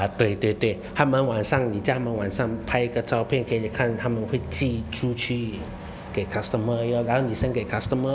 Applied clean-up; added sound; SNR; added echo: none; Wind instrument, woodwind instrument; 19 dB; none.